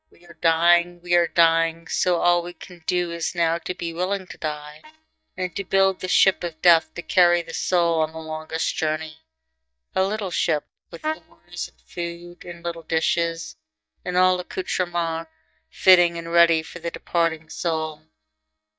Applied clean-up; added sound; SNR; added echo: neural mask model DeepFilterNet 3.